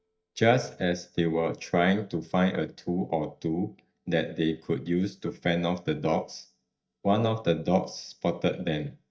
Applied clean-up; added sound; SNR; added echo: neural mask model DeepFilterNet 3.